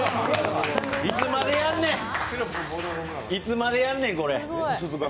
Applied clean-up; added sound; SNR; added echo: none; none; none; none.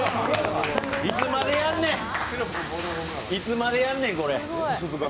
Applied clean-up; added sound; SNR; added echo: none; Aircraft; 15 dB; none.